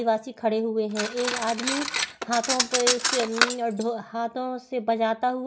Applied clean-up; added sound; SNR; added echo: none; Cutlery, silverware; 2 dB; none.